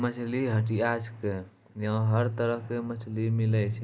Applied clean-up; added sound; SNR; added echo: none; none; none; none.